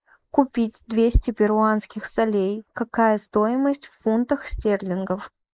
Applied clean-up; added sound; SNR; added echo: neural mask model Resemble Enhance denoiser.